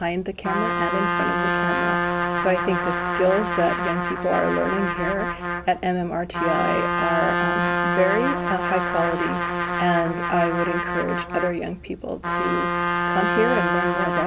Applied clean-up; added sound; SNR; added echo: none; Trumpet; -1 dB; none.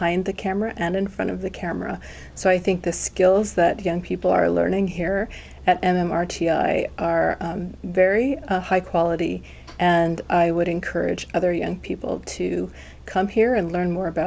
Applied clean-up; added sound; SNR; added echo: none; none; none; none.